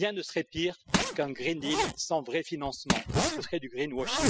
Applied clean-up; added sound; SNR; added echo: classical method spectral subtraction.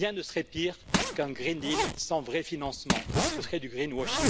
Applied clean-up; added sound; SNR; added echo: none; Zipper (clothing) + Crushing; 0 dB; none.